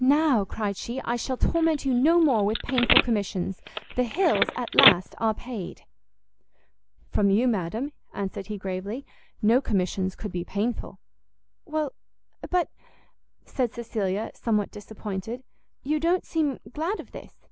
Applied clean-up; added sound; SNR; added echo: none; Telephone; 1 dB; none.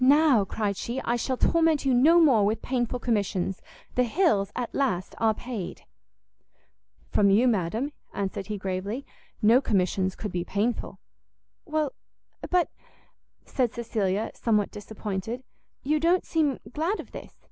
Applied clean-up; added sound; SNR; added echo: none; none; none; none.